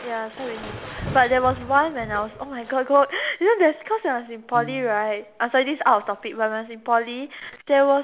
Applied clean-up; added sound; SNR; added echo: none; Piano + Crushing; 17 dB; none.